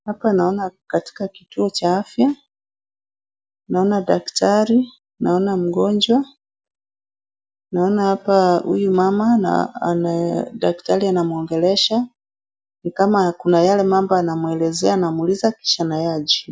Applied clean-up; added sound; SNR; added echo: none; none; none; none.